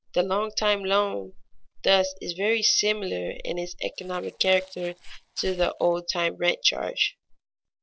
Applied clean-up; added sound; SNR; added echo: neural separator model SepFormer DNS4.